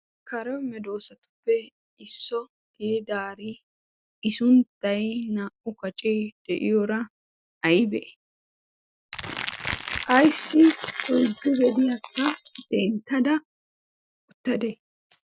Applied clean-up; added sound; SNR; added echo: classical method Wiener filter.